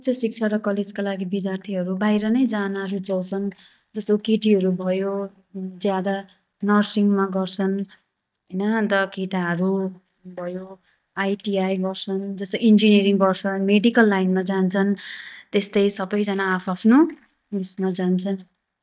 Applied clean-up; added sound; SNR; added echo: neural mask model DeepFilterNet 3.